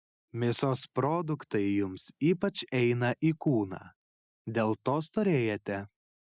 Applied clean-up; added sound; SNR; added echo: none; none; none; none.